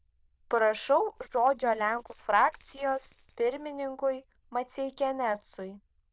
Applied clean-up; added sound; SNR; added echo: neural diffusion model UNIVERSE++.